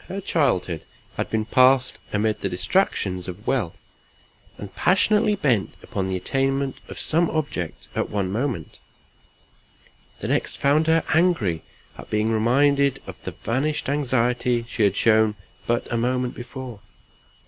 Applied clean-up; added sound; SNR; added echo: none; none; none; none.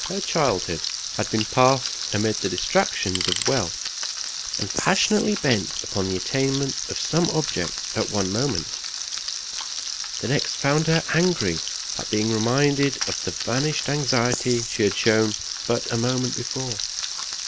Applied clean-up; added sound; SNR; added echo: none; Frying (food) + Tools; 4 dB; none.